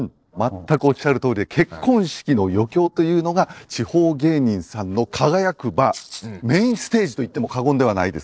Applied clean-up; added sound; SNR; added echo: neural separator model SepFormer DNS4.